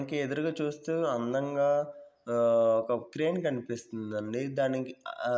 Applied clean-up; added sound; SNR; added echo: none; none; none; none.